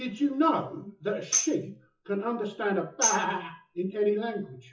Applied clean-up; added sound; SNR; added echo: classical method WPE with log-MMSE.